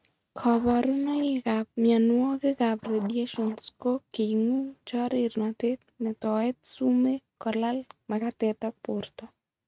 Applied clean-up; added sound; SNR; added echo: neural mask model RNNoise.